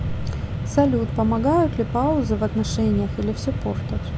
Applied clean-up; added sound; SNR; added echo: none; Mechanisms; 3 dB; none.